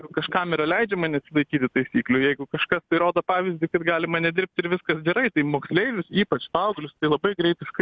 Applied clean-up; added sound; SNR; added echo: none; none; none; none.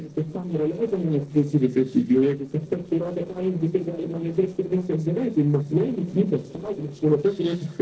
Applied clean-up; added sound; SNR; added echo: neural separator model SepFormer DNS4.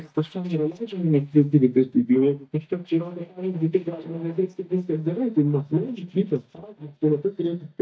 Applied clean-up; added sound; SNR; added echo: neural mask model DeepFilterNet 3.